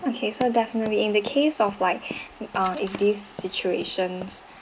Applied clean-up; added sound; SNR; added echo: none; Bicycle + Run; 17 dB; none.